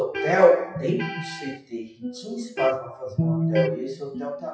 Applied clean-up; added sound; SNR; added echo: classical method WPE with log-MMSE.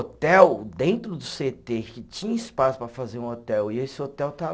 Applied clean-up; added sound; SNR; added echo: none; none; none; none.